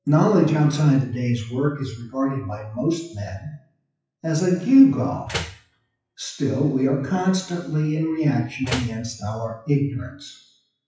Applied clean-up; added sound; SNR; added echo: classical method WPE with log-MMSE.